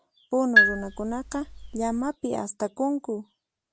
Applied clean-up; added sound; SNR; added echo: none; Marimba, xylophone; -4 dB; none.